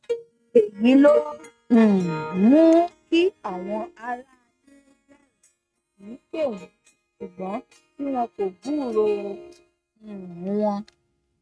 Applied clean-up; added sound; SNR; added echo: neural mask model RNNoise.